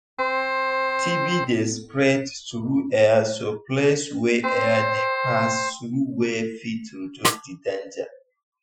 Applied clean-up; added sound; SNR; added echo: classical method Wiener filter.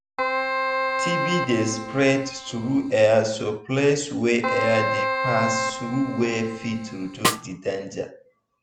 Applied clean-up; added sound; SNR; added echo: none; Snare drum + Keyboard (musical); 3 dB; none.